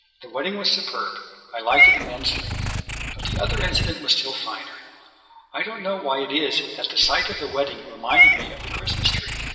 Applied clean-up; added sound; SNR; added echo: none; Meow / Purr; -2 dB; reverberation time 1.9 s.